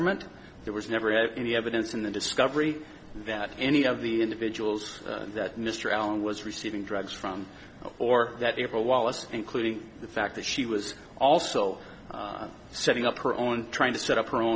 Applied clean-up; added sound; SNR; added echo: none; none; none; none.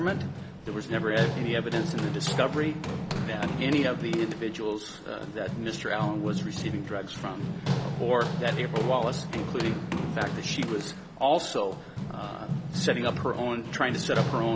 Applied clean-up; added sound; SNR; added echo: none; Run; 2 dB; none.